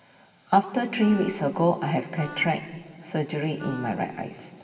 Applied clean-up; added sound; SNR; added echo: none; Wind instrument, woodwind instrument; 17 dB; reverberation time 1.9 s.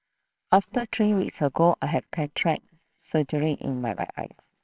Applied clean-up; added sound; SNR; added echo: neural separator model SepFormer WHAMR!.